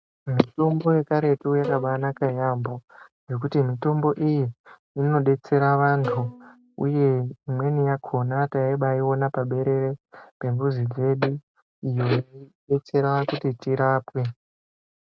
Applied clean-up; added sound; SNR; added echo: neural mask model RNNoise.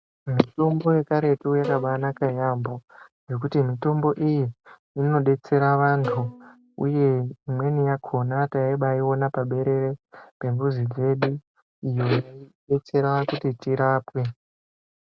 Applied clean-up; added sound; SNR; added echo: none; Bowed string instrument; 11 dB; none.